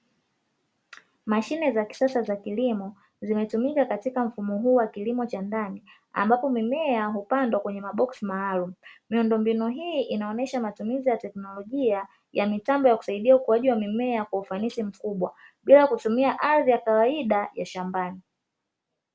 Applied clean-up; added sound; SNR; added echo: none; none; none; none.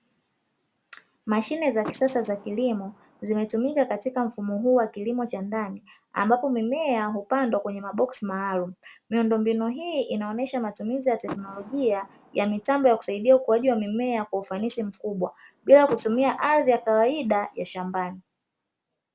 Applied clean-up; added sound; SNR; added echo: none; Door / Car; 19 dB; none.